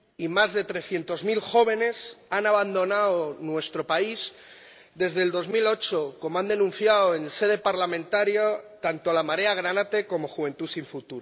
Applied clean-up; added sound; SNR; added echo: none; none; none; none.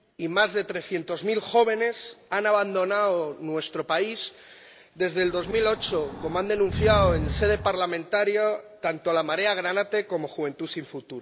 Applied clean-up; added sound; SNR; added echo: none; Breathing; 5 dB; none.